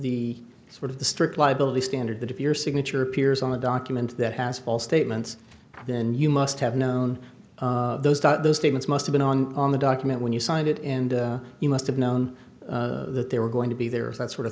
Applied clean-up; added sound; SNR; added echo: none; none; none; none.